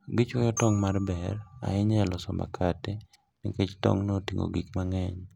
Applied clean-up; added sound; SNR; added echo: none; Glockenspiel; 18 dB; none.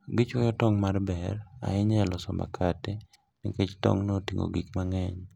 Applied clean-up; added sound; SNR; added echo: none; none; none; none.